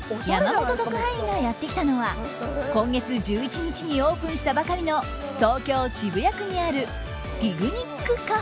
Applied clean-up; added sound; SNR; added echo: none; none; none; none.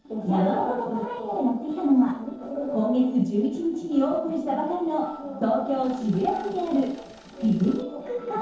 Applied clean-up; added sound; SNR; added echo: neural separator model SepFormer DNS4.